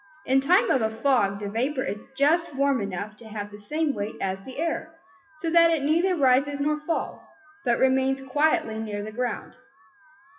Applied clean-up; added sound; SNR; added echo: classical method WPE with log-MMSE.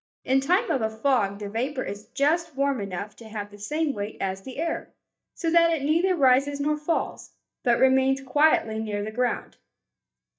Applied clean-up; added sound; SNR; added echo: neural mask model DeepFilterNet 3.